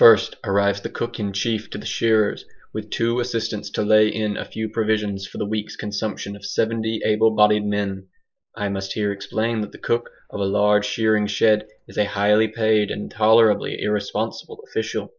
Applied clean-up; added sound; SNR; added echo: neural mask model Resemble Enhance denoiser.